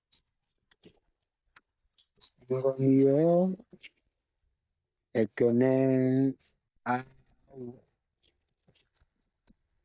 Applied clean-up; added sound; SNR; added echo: neural mask model DeepFilterNet 3.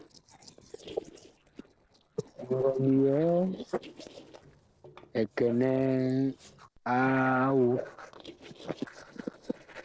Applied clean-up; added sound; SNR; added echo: neural separator model SepFormer DNS4.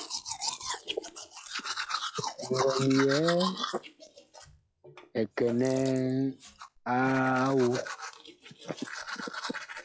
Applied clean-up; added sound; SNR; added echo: classical method log-MMSE.